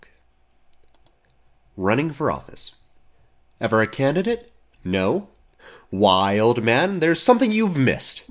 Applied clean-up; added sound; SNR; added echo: none; none; none; none.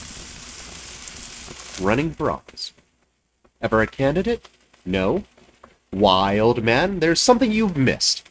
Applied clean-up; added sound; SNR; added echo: neural mask model RNNoise.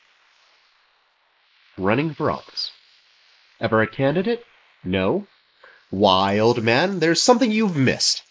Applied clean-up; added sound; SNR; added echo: neural mask model Resemble Enhance denoiser.